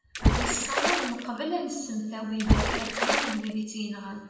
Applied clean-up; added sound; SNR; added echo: none; Water / Splash, splatter; -4 dB; reverberation time 0.9 s.